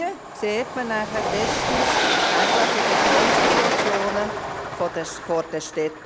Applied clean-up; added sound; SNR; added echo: none; Train; -5 dB; none.